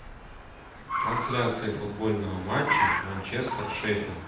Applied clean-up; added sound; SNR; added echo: none; Car; 1 dB; reverberation time 0.9 s.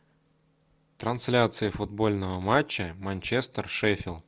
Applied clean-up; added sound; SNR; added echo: none; none; none; none.